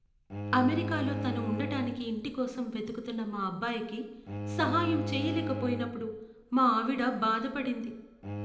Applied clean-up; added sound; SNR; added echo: none; Bowed string instrument; 7 dB; reverberation time 0.8 s.